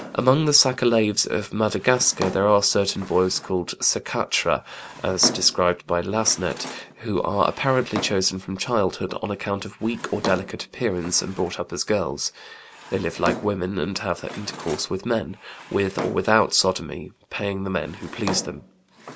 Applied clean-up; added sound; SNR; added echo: none; Drawer open or close; 14 dB; none.